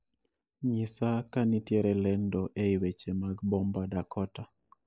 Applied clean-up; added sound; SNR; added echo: neural mask model DeepFilterNet 3.